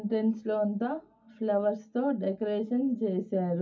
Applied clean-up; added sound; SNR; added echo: none; none; none; reverberation time 0.4 s.